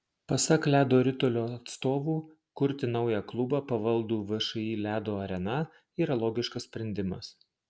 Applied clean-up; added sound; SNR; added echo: none; none; none; none.